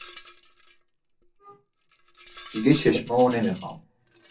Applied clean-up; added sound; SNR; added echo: none; Rattle; 17 dB; reverberation time 0.3 s.